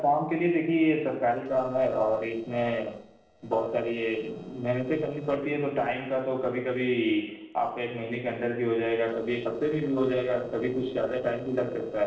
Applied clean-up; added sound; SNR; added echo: neural separator model SepFormer DNS4.